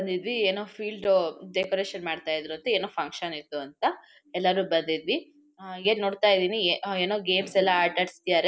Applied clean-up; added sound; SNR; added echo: none; none; none; none.